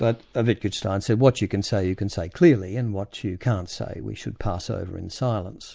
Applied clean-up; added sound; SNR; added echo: none; none; none; none.